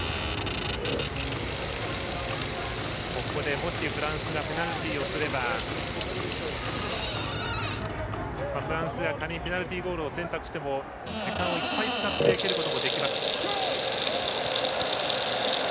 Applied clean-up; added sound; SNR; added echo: none; Sink (filling or washing) / Water tap, faucet; 1 dB; none.